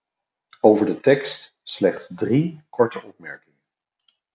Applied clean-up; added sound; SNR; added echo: none; none; none; none.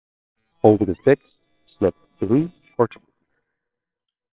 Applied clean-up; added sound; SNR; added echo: neural separator model SepFormer WHAMR!.